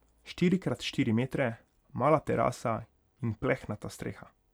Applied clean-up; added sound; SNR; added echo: none; none; none; none.